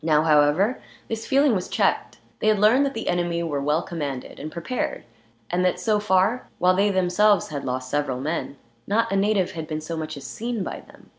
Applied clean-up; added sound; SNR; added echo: none; none; none; none.